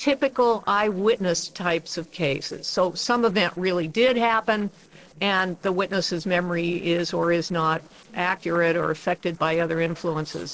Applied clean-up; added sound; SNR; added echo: neural separator model SepFormer DNS4.